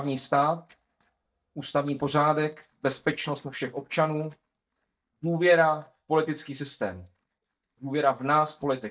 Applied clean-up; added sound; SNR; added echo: neural mask model DeepFilterNet 3.